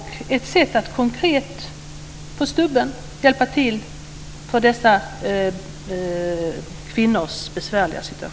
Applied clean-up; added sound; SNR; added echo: none; none; none; none.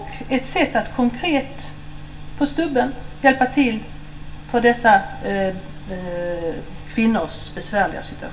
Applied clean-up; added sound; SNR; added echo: none; none; none; reverberation time 0.2 s.